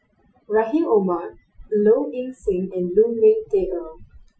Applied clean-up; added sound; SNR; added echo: classical method Wiener filter.